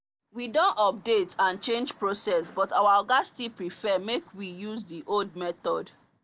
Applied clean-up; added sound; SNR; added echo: none; none; none; none.